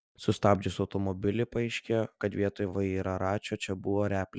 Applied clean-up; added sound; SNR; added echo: none; none; none; none.